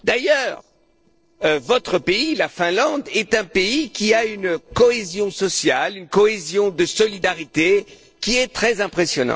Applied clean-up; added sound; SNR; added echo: neural separator model SepFormer DNS4.